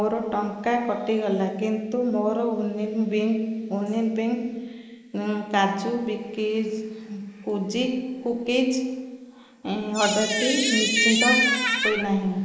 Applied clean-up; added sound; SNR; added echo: neural mask model Resemble Enhance denoiser.